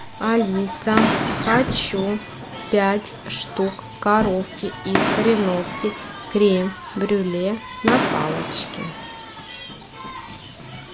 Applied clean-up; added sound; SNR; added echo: none; Fireworks; 6 dB; none.